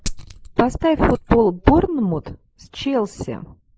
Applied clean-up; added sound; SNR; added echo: neural mask model Resemble Enhance denoiser.